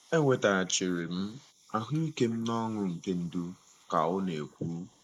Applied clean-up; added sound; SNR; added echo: neural mask model Resemble Enhance denoiser.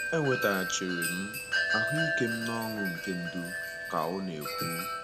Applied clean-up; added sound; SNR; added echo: none; Wind chime; 0 dB; none.